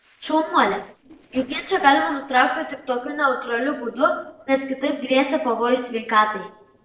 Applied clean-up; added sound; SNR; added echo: neural separator model SepFormer DNS4.